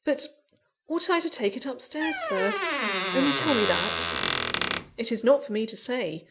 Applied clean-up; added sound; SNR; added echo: none; Squeak; 0 dB; none.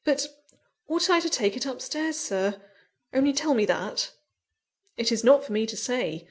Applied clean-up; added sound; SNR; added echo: none; none; none; none.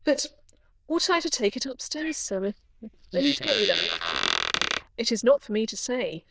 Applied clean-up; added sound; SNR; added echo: neural diffusion model UNIVERSE++.